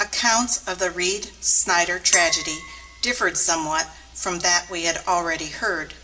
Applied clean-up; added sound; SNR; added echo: none; Chink, clink; 7 dB; reverberation time 0.6 s.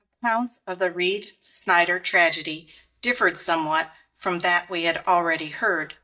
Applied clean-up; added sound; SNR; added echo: neural mask model DeepFilterNet 3.